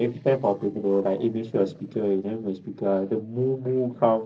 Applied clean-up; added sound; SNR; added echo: neural separator model SepFormer DNS4.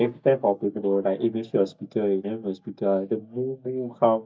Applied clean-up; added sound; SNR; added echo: neural mask model DeepFilterNet 3.